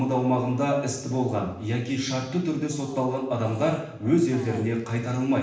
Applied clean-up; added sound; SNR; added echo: neural separator model SepFormer DNS4.